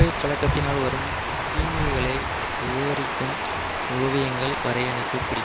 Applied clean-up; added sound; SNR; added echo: none; Water; -3 dB; none.